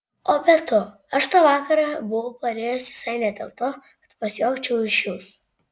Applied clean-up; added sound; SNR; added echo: none; none; none; none.